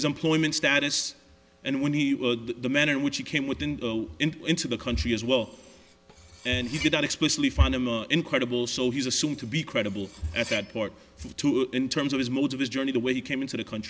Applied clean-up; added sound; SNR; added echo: none; Cutlery, silverware; 19 dB; none.